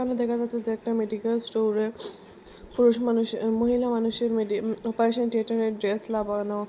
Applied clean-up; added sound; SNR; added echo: none; none; none; none.